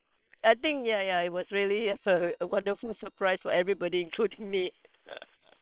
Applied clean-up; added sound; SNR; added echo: neural separator model SepFormer WHAM!.